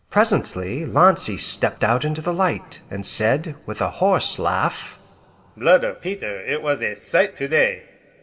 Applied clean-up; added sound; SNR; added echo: none; none; none; reverberation time 2.5 s.